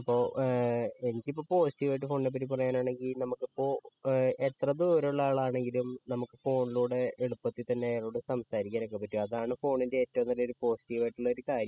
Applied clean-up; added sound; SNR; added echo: classical method spectral subtraction.